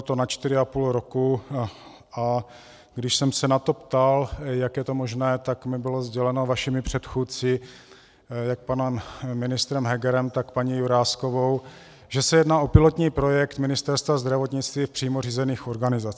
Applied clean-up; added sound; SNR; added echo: none; none; none; none.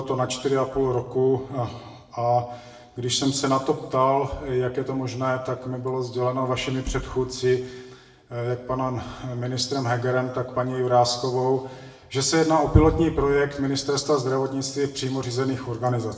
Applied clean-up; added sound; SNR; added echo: none; none; none; reverberation time 0.8 s.